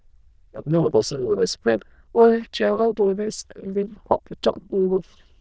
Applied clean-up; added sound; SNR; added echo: neural diffusion model UNIVERSE++.